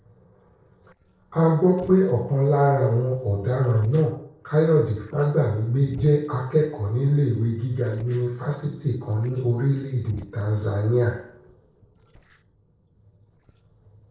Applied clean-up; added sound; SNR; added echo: neural separator model SepFormer DNS4.